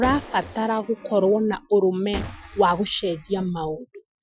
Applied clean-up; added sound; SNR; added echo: classical method Wiener filter.